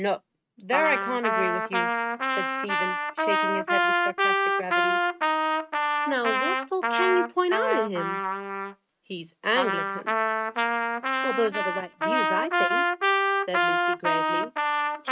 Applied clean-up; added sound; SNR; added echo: neural mask model RNNoise.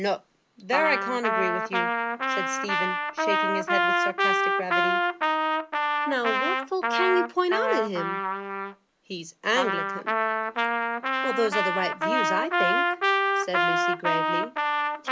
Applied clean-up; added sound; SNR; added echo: none; Trumpet; -5 dB; none.